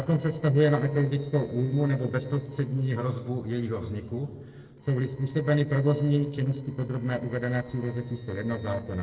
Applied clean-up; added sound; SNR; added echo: neural separator model SepFormer DNS4.